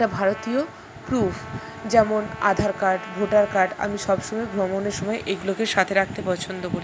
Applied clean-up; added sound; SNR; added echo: none; Trumpet; 18 dB; none.